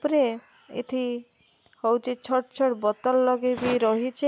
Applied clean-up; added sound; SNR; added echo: none; none; none; none.